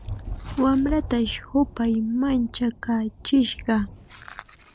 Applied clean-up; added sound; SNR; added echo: none; Thunder; 13 dB; none.